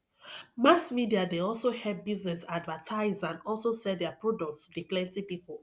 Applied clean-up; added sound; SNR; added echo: none; none; none; none.